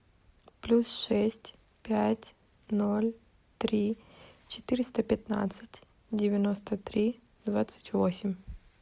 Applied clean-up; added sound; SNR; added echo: none; none; none; none.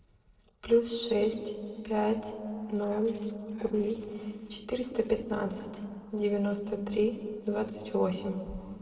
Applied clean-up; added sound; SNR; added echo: neural separator model SepFormer DNS4.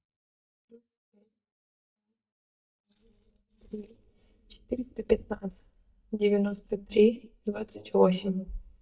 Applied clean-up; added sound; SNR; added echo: neural mask model DeepFilterNet 3.